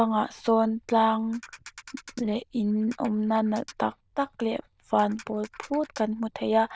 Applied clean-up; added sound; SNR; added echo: neural diffusion model UNIVERSE++.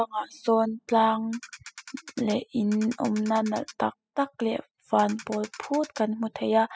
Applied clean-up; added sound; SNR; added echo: classical method spectral subtraction.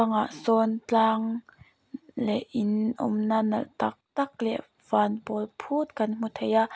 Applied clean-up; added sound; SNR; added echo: none; none; none; none.